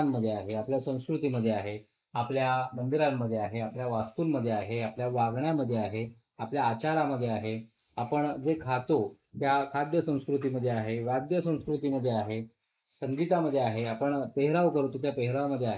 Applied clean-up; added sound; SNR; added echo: neural mask model Resemble Enhance denoiser.